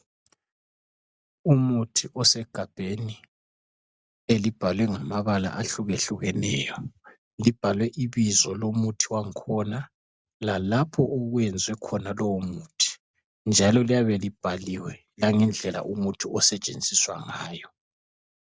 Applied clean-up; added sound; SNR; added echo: none; none; none; none.